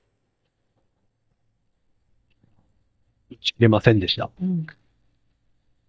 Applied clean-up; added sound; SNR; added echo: neural mask model DeepFilterNet 3.